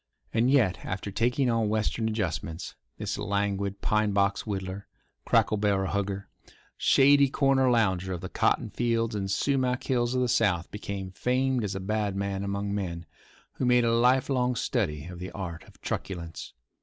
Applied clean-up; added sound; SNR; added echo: none; none; none; none.